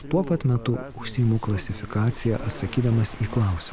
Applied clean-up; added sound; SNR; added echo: none; Waves, surf; 14 dB; none.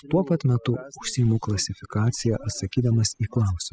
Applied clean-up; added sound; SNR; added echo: classical method spectral subtraction.